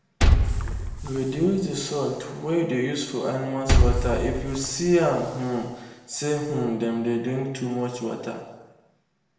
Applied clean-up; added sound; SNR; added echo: none; Liquid; -1 dB; reverberation time 1.0 s.